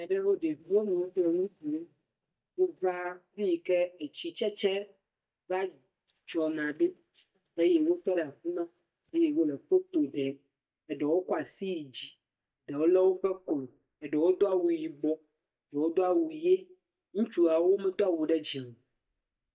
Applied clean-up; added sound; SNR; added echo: neural mask model DeepFilterNet 3.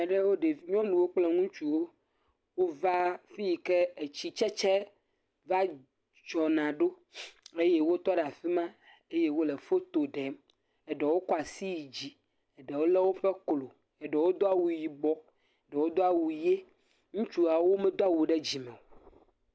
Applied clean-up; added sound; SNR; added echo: none; none; none; none.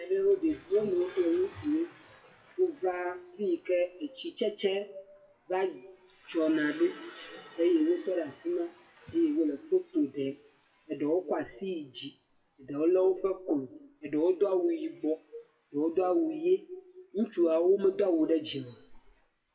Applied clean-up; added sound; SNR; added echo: classical method WPE with log-MMSE.